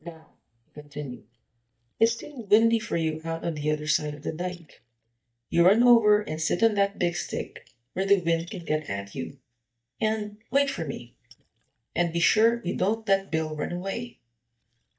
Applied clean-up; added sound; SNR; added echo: neural mask model DeepFilterNet 3.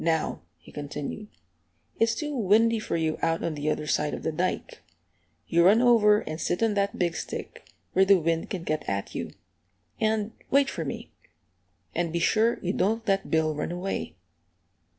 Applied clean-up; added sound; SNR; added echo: none; none; none; none.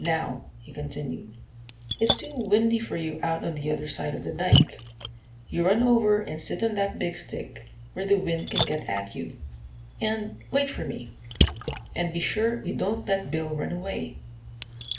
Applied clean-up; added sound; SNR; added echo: none; Splash, splatter; 4 dB; reverberation time 0.4 s.